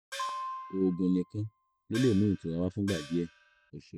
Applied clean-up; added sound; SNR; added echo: none; Piano + Gong; 11 dB; none.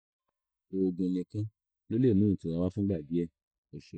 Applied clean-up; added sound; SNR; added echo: neural mask model DeepFilterNet 3.